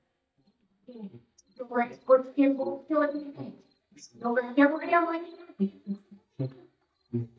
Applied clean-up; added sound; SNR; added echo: neural mask model DeepFilterNet 3.